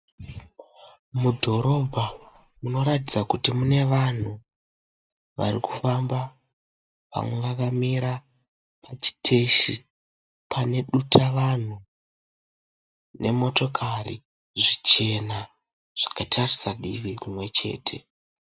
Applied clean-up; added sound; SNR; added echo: neural mask model RNNoise.